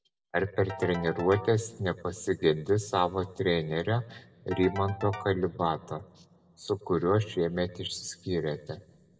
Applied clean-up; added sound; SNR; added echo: none; Ringtone / Keyboard (musical); 15 dB; reverberation time 0.6 s.